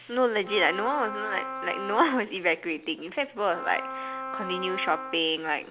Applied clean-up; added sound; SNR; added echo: none; Wind instrument, woodwind instrument; 8 dB; none.